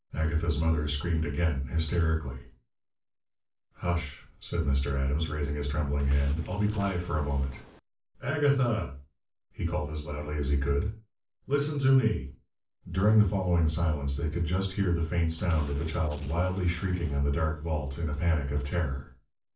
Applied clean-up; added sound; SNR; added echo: neural separator model SepFormer DNS4.